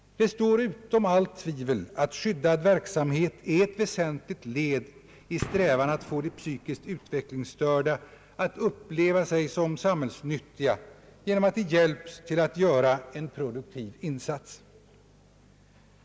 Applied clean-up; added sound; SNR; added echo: none; Gunshot, gunfire; 14 dB; none.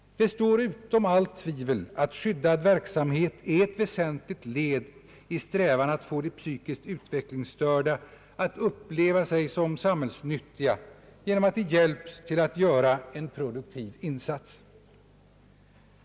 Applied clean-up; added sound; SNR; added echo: none; none; none; none.